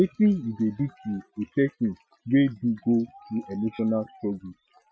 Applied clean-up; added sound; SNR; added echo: classical method Wiener filter.